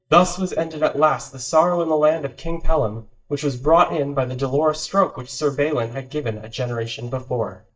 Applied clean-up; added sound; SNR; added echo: neural mask model DeepFilterNet 3.